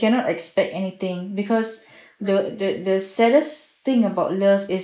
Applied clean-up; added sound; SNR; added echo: neural mask model Resemble Enhance denoiser.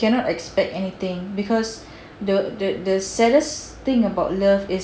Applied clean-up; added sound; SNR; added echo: none; none; none; none.